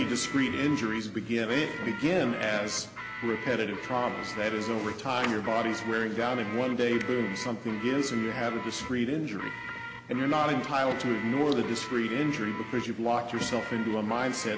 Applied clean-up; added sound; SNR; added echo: none; Guitar; 11 dB; none.